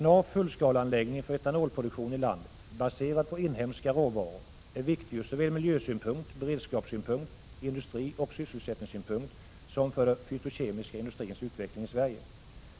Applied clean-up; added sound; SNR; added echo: none; none; none; none.